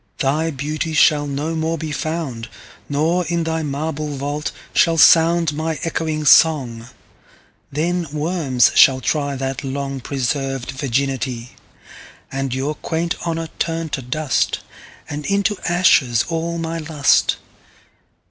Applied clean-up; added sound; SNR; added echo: none; none; none; none.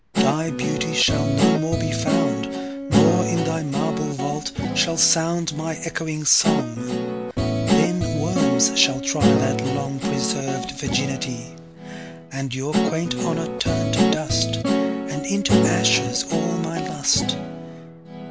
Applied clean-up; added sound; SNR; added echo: none; Guitar; -2 dB; none.